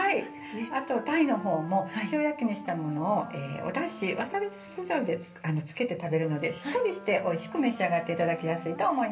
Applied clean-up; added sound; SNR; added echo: none; Wind instrument, woodwind instrument; 16 dB; reverberation time 0.3 s.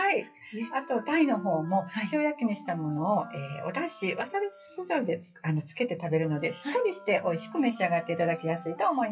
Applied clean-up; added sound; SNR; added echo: classical method WPE with log-MMSE.